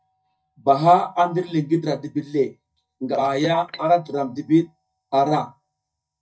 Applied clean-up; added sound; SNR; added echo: neural mask model DeepFilterNet 3.